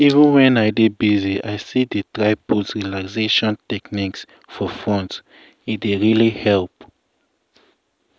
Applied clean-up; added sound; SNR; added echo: none; none; none; none.